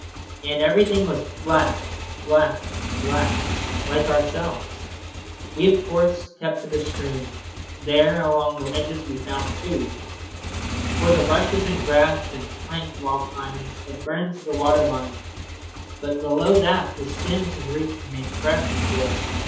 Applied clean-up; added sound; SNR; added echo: none; Motorcycle / Engine; 6 dB; reverberation time 0.6 s.